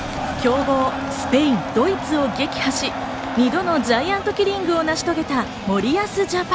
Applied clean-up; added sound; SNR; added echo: none; none; none; none.